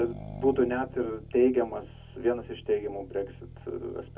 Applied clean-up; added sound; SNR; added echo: none; Accelerating, revving, vroom; 15 dB; reverberation time 0.3 s.